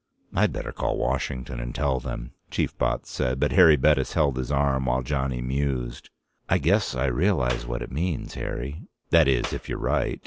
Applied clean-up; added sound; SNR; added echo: none; Clapping; 13 dB; none.